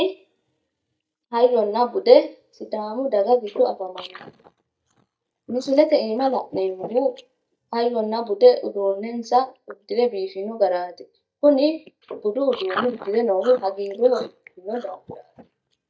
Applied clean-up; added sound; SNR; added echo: neural mask model DeepFilterNet 3.